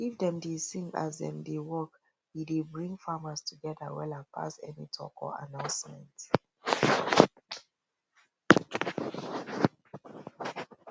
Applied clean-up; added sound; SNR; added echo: none; none; none; none.